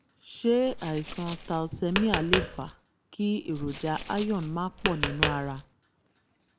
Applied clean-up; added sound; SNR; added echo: none; Tap; 3 dB; none.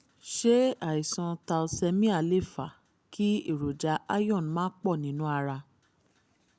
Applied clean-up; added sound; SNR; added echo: none; none; none; none.